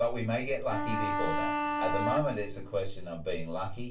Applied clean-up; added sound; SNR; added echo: none; Bowed string instrument; 1 dB; reverberation time 0.2 s.